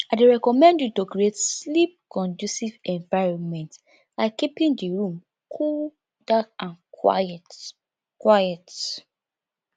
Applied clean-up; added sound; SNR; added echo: none; none; none; none.